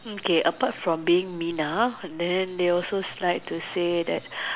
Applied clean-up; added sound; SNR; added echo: none; none; none; none.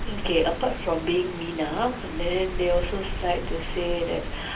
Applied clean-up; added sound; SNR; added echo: none; Rain; 4 dB; reverberation time 0.3 s.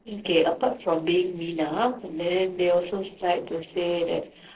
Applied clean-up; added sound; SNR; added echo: neural separator model SepFormer DNS4.